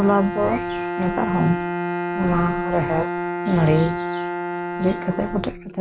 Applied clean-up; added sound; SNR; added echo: none; Bowed string instrument; 4 dB; none.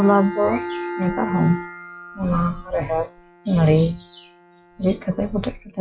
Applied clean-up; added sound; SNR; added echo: classical method log-MMSE.